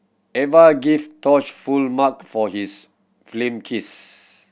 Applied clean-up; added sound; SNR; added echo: none; none; none; none.